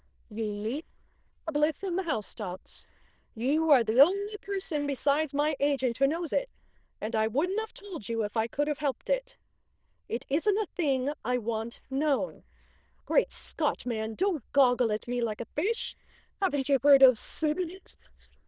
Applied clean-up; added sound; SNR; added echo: neural diffusion model UNIVERSE++.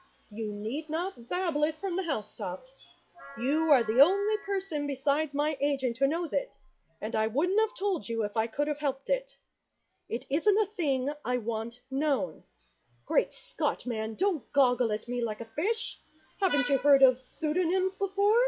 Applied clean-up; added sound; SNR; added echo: classical method log-MMSE.